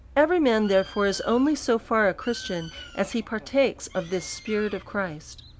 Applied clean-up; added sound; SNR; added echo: none; Bird; 20 dB; none.